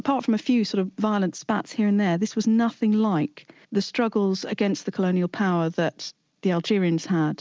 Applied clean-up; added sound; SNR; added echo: none; none; none; none.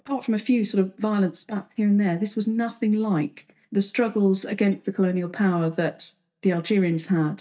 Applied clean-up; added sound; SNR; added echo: neural mask model DeepFilterNet 3.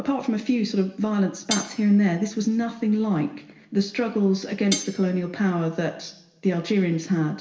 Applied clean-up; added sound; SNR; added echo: none; Cutlery, silverware; 12 dB; reverberation time 0.9 s.